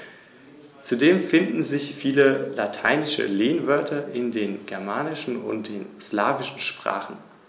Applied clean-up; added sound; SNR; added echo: none; none; none; none.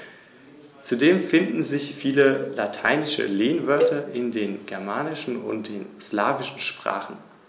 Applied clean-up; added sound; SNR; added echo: none; Cowbell; 5 dB; none.